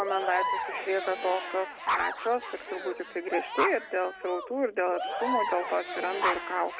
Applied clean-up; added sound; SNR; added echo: none; Dog + Crowd / Cheering; 3 dB; none.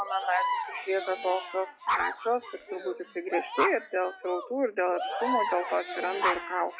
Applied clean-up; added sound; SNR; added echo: classical method log-MMSE.